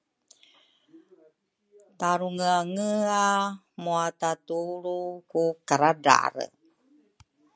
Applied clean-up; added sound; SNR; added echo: none; none; none; none.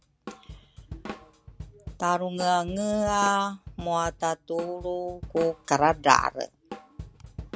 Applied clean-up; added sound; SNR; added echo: none; Drum kit; 15 dB; none.